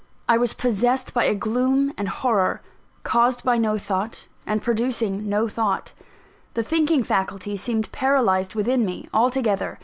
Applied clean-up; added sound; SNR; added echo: none; none; none; none.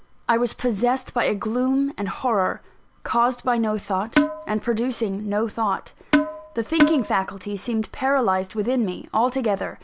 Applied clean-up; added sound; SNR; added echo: none; Percussion; 0 dB; none.